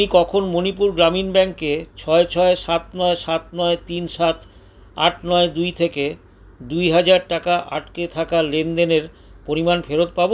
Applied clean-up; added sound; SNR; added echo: none; none; none; none.